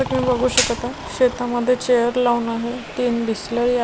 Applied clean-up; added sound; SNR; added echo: none; Breathing; 15 dB; none.